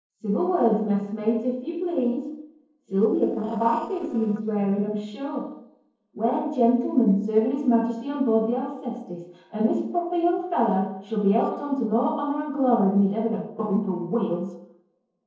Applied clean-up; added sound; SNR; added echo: neural separator model SepFormer DNS4.